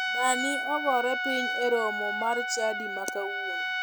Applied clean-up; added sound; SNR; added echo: none; Trumpet; 1 dB; none.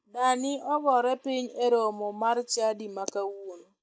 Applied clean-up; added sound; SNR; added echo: neural mask model Resemble Enhance denoiser.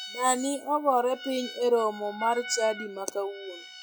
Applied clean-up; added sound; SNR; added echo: classical method log-MMSE.